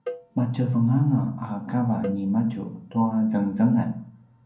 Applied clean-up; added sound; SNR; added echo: none; Cowbell; 17 dB; reverberation time 0.6 s.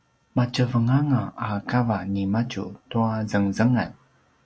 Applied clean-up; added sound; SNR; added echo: none; none; none; none.